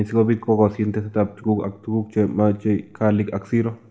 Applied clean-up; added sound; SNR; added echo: none; none; none; reverberation time 1.6 s.